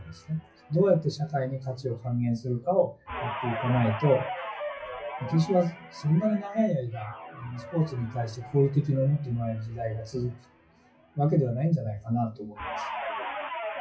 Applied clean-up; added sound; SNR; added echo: classical method WPE with log-MMSE.